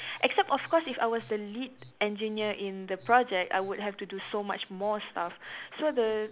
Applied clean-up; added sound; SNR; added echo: none; none; none; none.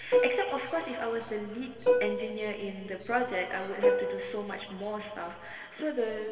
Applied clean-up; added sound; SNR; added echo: none; Plucked string instrument; -2 dB; reverberation time 2.4 s.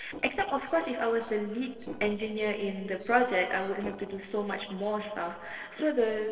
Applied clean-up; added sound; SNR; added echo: neural separator model SepFormer DNS4.